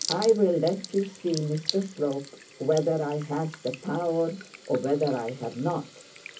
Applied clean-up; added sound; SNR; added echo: none; Sink (filling or washing) / Water tap, faucet; 13 dB; reverberation time 0.3 s.